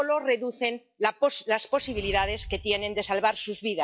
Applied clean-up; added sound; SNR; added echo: classical method log-MMSE.